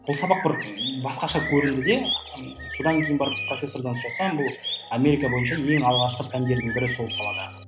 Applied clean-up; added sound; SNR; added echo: none; Bird; 7 dB; none.